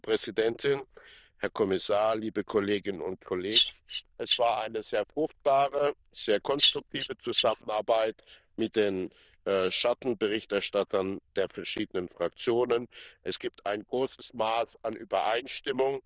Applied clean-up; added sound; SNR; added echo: neural diffusion model UNIVERSE++.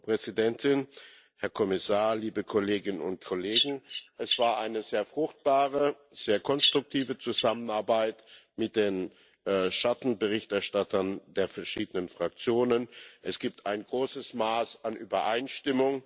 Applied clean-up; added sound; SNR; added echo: neural mask model DeepFilterNet 3.